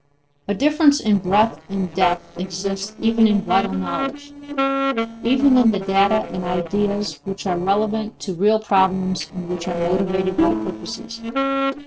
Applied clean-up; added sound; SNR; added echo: neural separator model SepFormer DNS4.